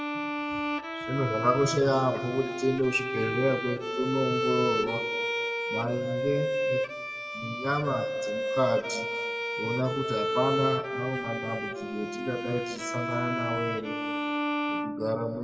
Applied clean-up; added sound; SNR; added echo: none; Bowed string instrument; 1 dB; reverberation time 1.6 s.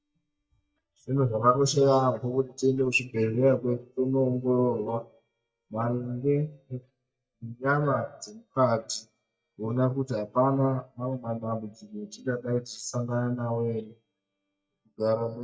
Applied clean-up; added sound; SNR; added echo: neural mask model DeepFilterNet 3.